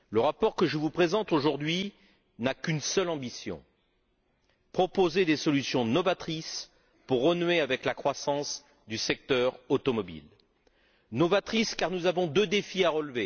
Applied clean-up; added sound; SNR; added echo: none; none; none; none.